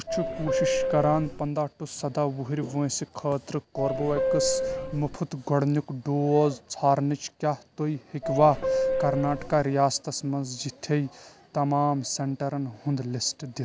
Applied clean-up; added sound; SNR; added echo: none; Subway, metro, underground / Doorbell; 1 dB; none.